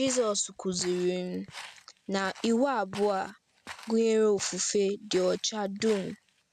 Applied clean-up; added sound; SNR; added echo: none; Walk, footsteps; 19 dB; none.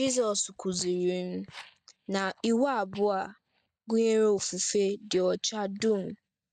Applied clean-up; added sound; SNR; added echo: neural mask model DeepFilterNet 3.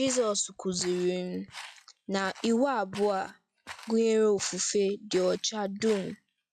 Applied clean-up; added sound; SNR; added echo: classical method log-MMSE.